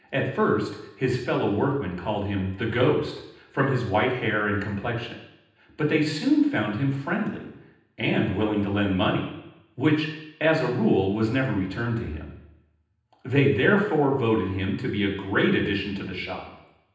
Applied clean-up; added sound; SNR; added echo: none; none; none; reverberation time 0.9 s.